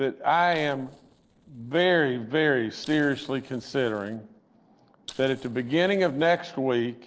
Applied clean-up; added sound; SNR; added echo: neural separator model SepFormer DNS4.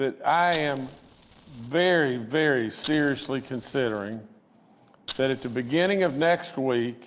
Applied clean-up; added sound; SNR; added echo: none; Fire; 15 dB; none.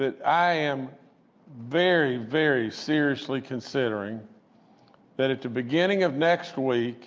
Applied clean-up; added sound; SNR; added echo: none; none; none; none.